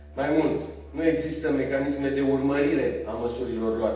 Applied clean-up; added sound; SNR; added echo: none; Musical instrument; 19 dB; reverberation time 0.8 s.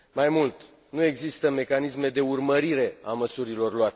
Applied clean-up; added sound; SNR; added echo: none; none; none; none.